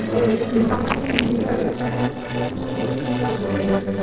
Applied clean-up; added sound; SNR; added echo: neural separator model SepFormer DNS4.